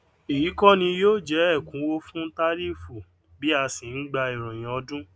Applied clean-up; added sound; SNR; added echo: none; none; none; none.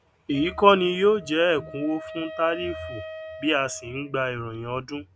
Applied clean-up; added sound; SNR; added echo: none; Wind instrument, woodwind instrument; 16 dB; none.